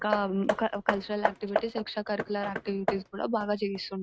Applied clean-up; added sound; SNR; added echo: neural mask model RNNoise.